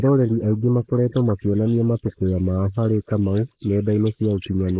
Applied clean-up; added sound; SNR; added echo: neural mask model Resemble Enhance denoiser.